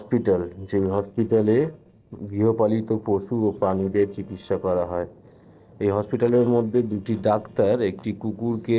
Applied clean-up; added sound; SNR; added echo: neural separator model SepFormer DNS4.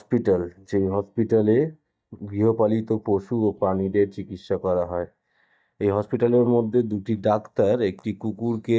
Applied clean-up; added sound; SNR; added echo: neural mask model DeepFilterNet 3.